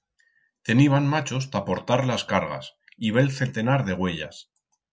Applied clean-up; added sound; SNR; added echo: none; none; none; none.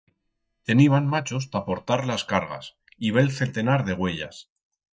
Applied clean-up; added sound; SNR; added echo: neural mask model DeepFilterNet 3.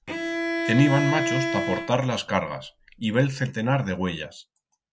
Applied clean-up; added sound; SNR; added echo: none; Bowed string instrument; 4 dB; none.